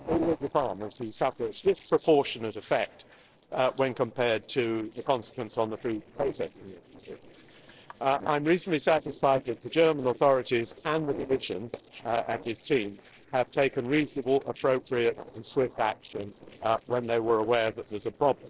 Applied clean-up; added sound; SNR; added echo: neural separator model SepFormer DNS4.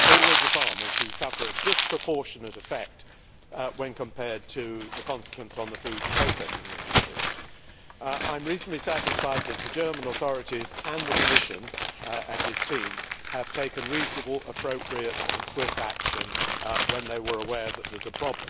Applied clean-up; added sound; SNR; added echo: none; Crumpling, crinkling; -4 dB; none.